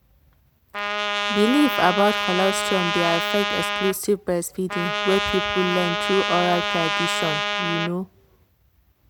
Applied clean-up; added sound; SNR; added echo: none; Trumpet; 0 dB; none.